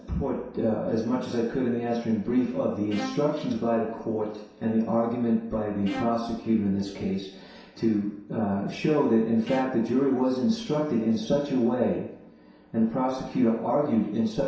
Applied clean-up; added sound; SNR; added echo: none; Bowed string instrument; 16 dB; reverberation time 0.7 s.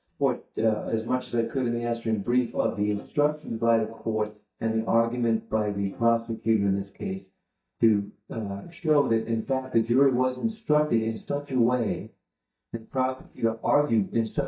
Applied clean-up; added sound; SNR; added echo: neural mask model DeepFilterNet 3.